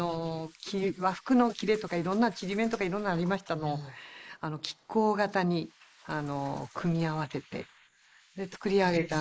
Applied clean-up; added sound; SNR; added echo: neural mask model Resemble Enhance denoiser.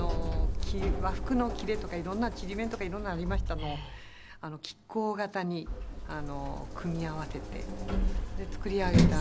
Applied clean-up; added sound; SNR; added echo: none; Sliding door; -4 dB; none.